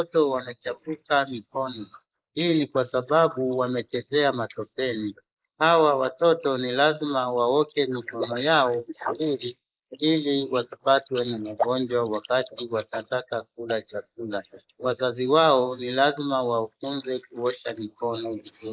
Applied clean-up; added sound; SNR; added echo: neural mask model Resemble Enhance denoiser.